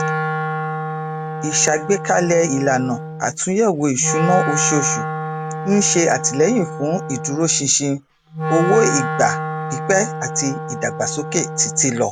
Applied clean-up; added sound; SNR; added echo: none; Wind instrument, woodwind instrument; 5 dB; none.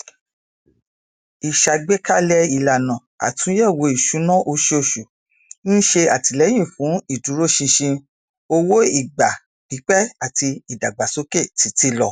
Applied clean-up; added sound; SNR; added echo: none; none; none; none.